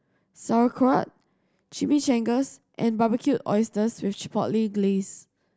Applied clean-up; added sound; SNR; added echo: none; none; none; none.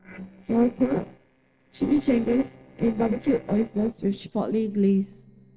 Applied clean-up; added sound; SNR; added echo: neural separator model SepFormer DNS4.